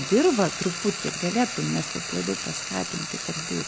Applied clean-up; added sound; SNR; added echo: none; Frying (food); 6 dB; none.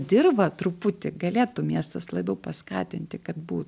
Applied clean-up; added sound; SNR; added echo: none; none; none; none.